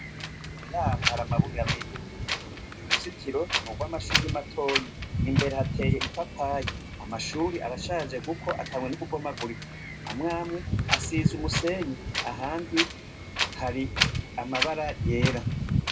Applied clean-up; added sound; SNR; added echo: none; Wind; -2 dB; reverberation time 0.2 s.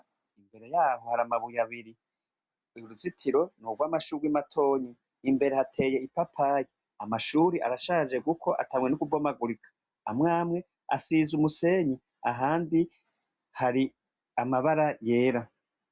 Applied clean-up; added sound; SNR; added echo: none; none; none; none.